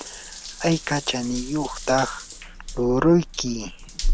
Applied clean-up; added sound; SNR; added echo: none; Drip / Trickle, dribble / Bathtub (filling or washing) / Water tap, faucet; 6 dB; none.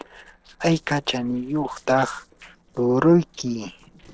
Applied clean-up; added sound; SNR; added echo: neural separator model SepFormer DNS4.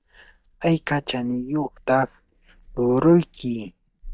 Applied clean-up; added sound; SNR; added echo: neural mask model DeepFilterNet 3.